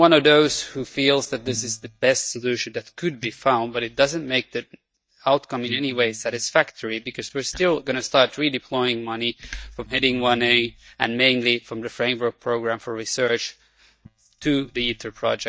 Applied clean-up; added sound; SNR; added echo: neural mask model DeepFilterNet 3.